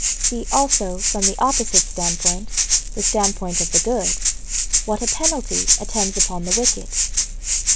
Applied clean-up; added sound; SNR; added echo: none; Rattle (instrument); -4 dB; none.